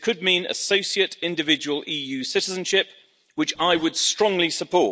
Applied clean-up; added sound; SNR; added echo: neural separator model SepFormer DNS4.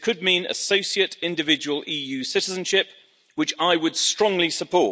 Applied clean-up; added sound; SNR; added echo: none; none; none; none.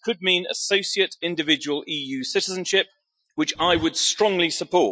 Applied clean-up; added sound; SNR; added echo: classical method Wiener filter.